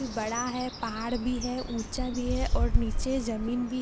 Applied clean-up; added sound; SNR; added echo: none; Bird; -1 dB; none.